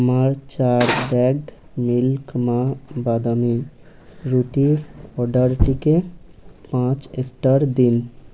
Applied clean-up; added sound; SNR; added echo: none; Cutlery, silverware; 1 dB; none.